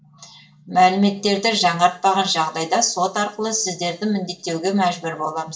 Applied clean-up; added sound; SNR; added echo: none; none; none; reverberation time 0.5 s.